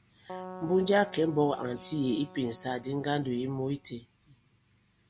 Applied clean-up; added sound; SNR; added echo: none; Keyboard (musical); 17 dB; none.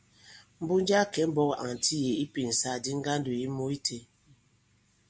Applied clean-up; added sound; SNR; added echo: none; none; none; none.